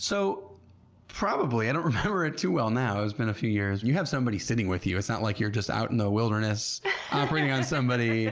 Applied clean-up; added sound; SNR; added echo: none; none; none; none.